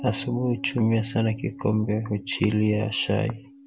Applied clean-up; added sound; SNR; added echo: none; Piano; 17 dB; none.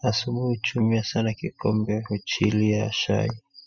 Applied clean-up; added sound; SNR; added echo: classical method spectral subtraction.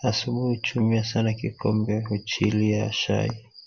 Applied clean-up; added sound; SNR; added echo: none; none; none; none.